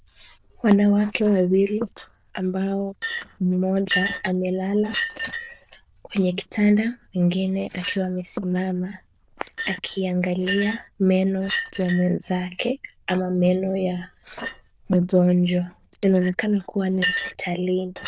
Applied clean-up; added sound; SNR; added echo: neural diffusion model UNIVERSE++.